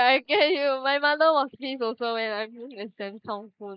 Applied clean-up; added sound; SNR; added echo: neural mask model Resemble Enhance denoiser.